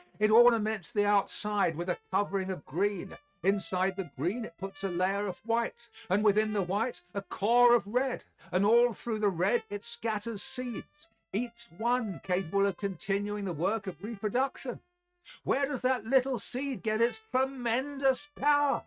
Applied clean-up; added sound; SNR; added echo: neural mask model RNNoise.